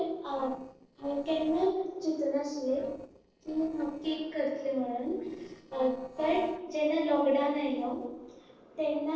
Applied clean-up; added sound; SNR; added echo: neural separator model SepFormer DNS4.